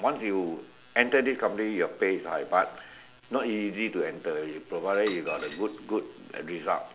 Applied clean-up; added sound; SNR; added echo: none; Coin (dropping); 14 dB; none.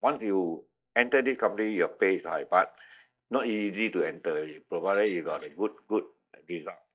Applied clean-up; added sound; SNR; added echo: neural mask model DeepFilterNet 3.